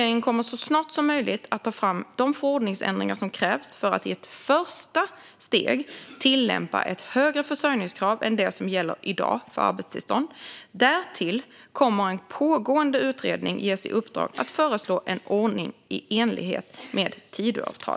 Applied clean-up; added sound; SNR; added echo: none; none; none; none.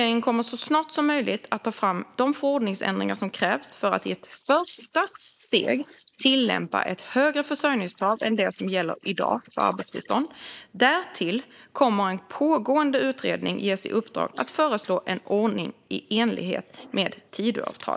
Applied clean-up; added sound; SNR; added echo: neural mask model Resemble Enhance denoiser.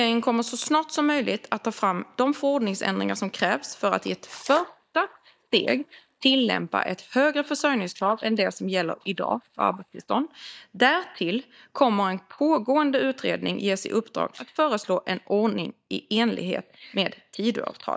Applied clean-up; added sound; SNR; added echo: neural mask model DeepFilterNet 3.